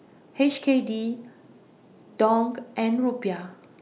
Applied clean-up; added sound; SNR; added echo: none; none; none; none.